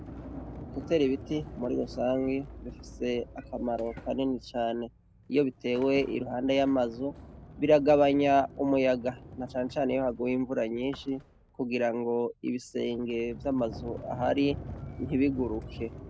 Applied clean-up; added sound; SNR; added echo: none; Sliding door; 15 dB; none.